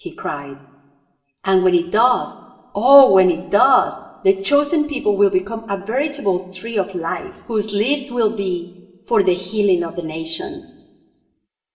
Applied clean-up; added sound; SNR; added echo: none; none; none; reverberation time 0.9 s.